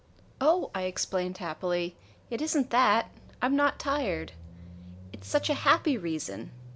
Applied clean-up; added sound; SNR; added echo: none; none; none; none.